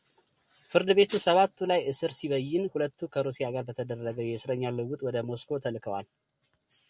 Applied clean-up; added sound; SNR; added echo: none; none; none; none.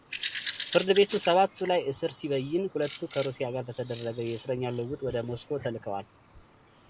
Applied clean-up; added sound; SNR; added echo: none; Bird vocalization, bird call, bird song; 11 dB; none.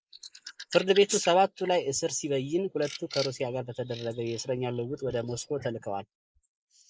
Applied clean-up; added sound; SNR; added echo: neural mask model Resemble Enhance denoiser.